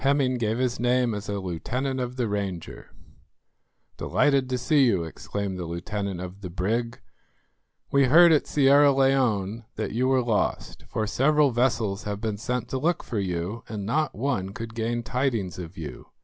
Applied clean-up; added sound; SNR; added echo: none; none; none; none.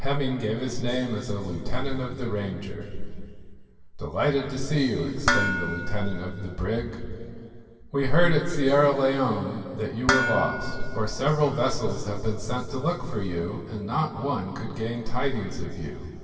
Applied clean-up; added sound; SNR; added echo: none; Dishes, pots, and pans; 5 dB; reverberation time 2.6 s.